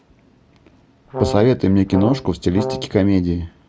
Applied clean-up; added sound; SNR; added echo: none; Brass instrument; 8 dB; none.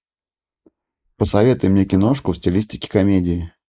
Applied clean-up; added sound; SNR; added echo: neural mask model Resemble Enhance denoiser.